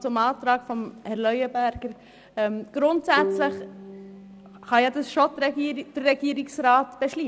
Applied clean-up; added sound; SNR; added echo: none; Bowed string instrument; 13 dB; none.